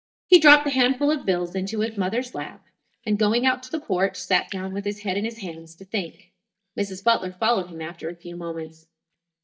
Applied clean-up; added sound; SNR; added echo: neural mask model DeepFilterNet 3.